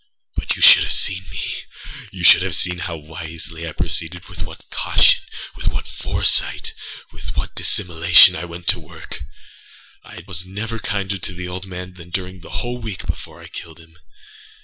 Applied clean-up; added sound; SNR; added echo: none; none; none; none.